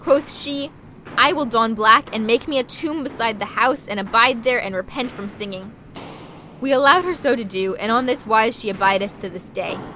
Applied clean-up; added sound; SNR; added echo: none; Walk, footsteps; 18 dB; none.